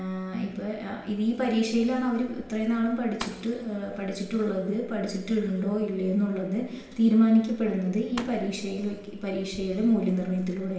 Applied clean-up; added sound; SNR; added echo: none; Fireworks; 18 dB; reverberation time 1.1 s.